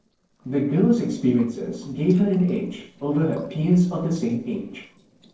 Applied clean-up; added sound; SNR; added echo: neural separator model SepFormer DNS4.